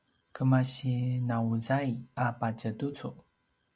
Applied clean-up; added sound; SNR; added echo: none; none; none; none.